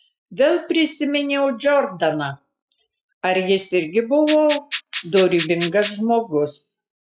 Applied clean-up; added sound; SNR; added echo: classical method log-MMSE.